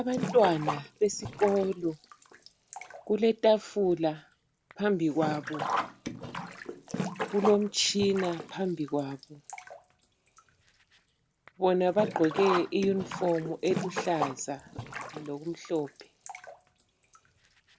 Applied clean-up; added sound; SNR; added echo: none; Sink (filling or washing); 9 dB; none.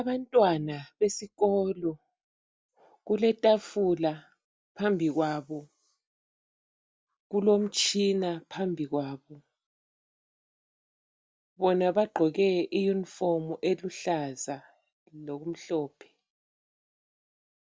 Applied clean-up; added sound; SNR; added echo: none; none; none; none.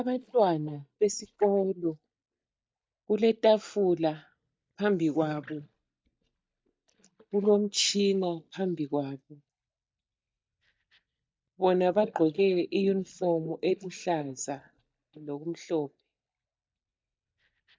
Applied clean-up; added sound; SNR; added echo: neural mask model DeepFilterNet 3.